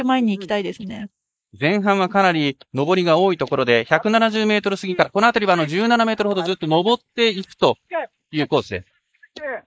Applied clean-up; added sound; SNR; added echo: neural mask model Resemble Enhance denoiser.